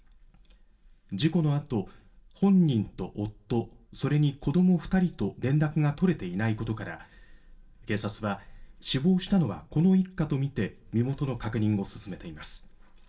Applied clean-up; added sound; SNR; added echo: none; none; none; reverberation time 0.2 s.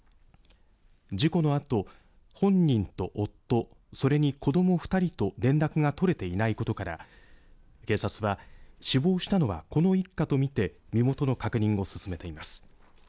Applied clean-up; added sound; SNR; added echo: none; none; none; none.